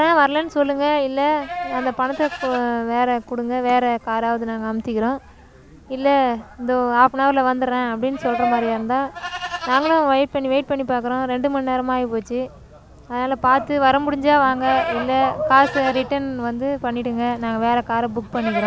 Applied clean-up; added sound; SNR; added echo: none; Livestock, farm animals, working animals; 13 dB; none.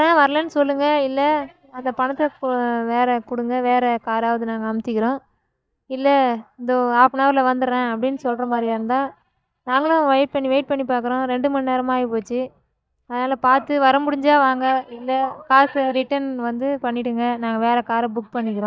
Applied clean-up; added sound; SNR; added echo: neural mask model DeepFilterNet 3.